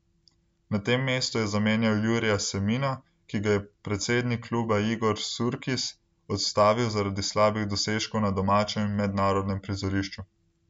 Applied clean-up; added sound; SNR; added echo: none; none; none; none.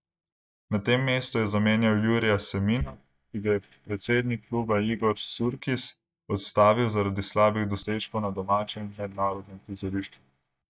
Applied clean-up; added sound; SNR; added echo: neural mask model DeepFilterNet 3.